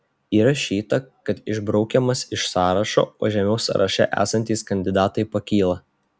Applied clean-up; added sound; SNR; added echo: none; none; none; none.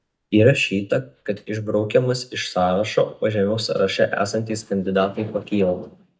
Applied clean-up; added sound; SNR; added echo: neural mask model DeepFilterNet 3.